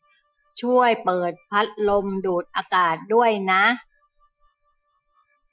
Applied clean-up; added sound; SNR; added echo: classical method Wiener filter.